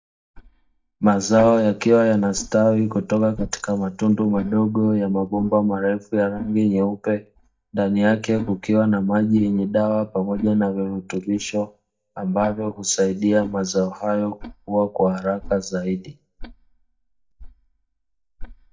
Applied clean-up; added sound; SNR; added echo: neural mask model DeepFilterNet 3.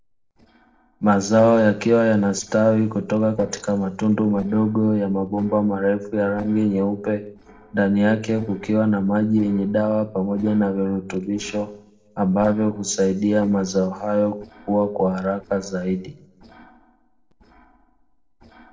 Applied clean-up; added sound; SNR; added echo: neural separator model SepFormer DNS4.